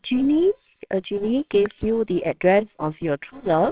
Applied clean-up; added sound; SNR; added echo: neural separator model SepFormer WHAMR!.